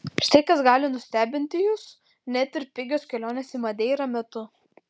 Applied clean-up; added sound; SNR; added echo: none; none; none; none.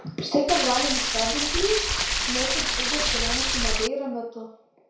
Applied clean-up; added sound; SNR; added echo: none; Stream; -4 dB; reverberation time 0.6 s.